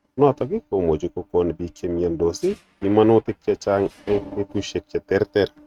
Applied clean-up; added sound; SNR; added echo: neural mask model RNNoise.